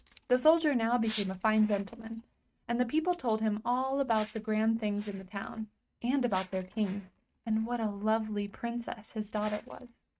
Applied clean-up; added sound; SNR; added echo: neural mask model RNNoise.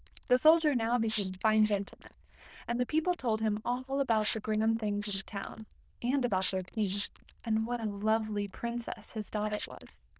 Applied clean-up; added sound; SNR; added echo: neural diffusion model UNIVERSE++.